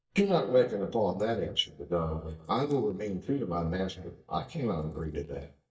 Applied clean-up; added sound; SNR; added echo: neural mask model DeepFilterNet 3.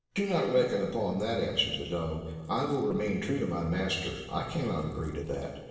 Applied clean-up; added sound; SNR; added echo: neural separator model SepFormer DNS4.